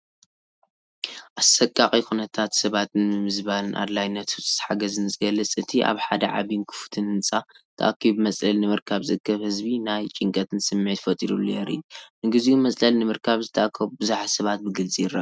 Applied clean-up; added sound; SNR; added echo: none; none; none; none.